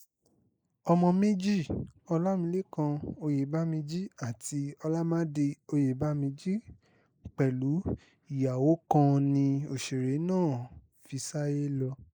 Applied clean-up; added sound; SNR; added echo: neural mask model Resemble Enhance denoiser.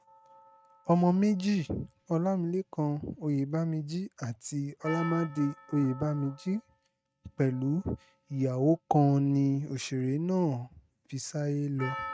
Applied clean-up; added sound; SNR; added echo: neural mask model RNNoise.